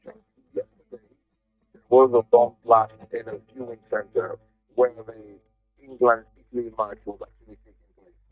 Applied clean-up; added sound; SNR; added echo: neural mask model DeepFilterNet 3.